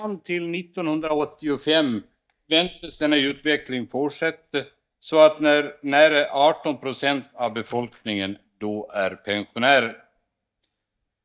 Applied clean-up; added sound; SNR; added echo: neural mask model DeepFilterNet 3.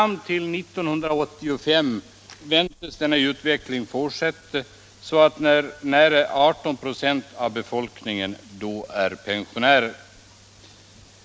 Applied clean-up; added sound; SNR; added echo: none; none; none; none.